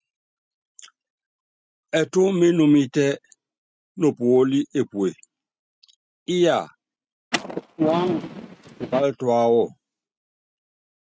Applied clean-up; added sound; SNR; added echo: neural mask model RNNoise.